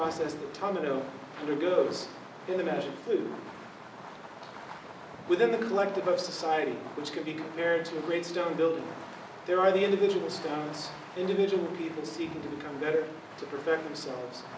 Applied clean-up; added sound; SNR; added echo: none; Fireworks; 15 dB; none.